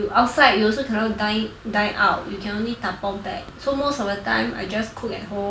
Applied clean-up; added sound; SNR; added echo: none; none; none; none.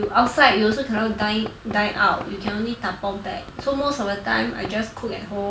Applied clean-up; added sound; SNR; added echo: none; Knock / Wood; 17 dB; none.